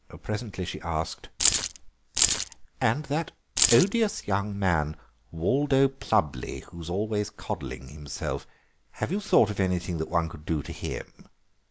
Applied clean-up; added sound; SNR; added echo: none; Keys jangling; -3 dB; none.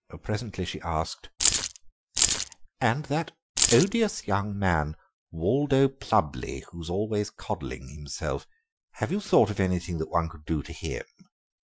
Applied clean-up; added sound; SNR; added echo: classical method Wiener filter.